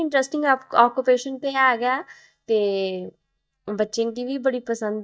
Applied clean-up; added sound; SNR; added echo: neural mask model DeepFilterNet 3.